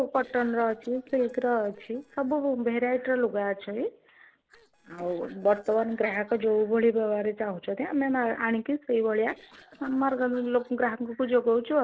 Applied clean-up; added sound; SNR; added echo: neural separator model SepFormer DNS4.